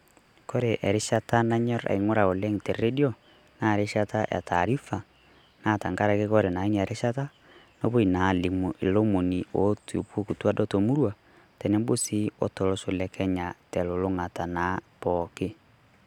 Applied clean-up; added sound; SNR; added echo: none; none; none; none.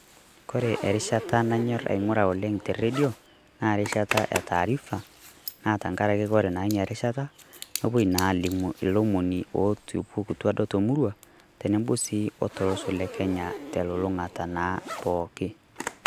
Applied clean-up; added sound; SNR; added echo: none; Zipper (clothing); 12 dB; none.